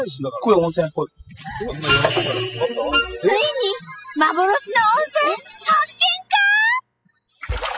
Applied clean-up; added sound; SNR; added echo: classical method spectral subtraction.